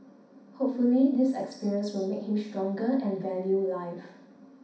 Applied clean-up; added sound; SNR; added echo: none; none; none; reverberation time 0.6 s.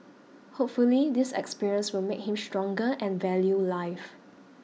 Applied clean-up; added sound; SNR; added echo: none; none; none; none.